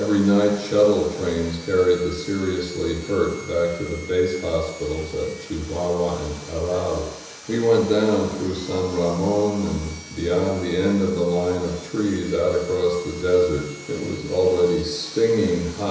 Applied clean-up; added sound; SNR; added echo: none; Sawing; 19 dB; reverberation time 1.0 s.